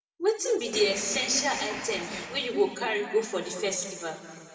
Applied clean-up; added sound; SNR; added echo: none; Gunshot, gunfire; 12 dB; reverberation time 2.2 s.